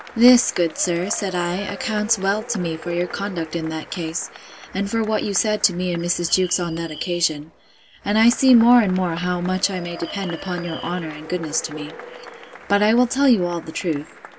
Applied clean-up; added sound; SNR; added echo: none; Applause / Crowd / Cheering + Bird; 17 dB; none.